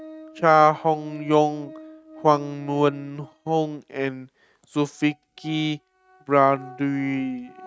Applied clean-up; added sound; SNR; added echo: neural mask model RNNoise.